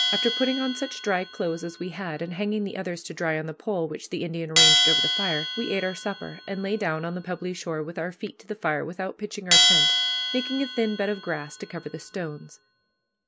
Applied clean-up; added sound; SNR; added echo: none; Bell; -2 dB; none.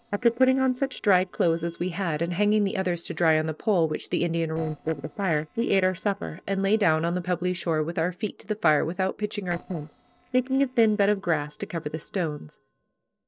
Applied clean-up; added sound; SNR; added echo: neural separator model SepFormer DNS4.